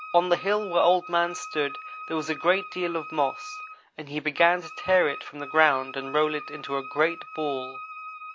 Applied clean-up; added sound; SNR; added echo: none; Wind instrument, woodwind instrument; 13 dB; none.